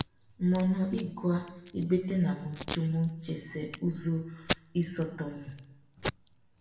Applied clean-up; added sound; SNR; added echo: none; Packing tape, duct tape; 9 dB; reverberation time 0.8 s.